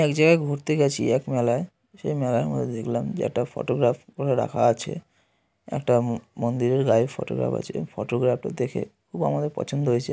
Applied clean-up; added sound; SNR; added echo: none; none; none; none.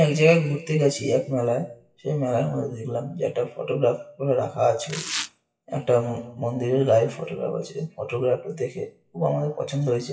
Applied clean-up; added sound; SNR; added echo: classical method WPE with log-MMSE.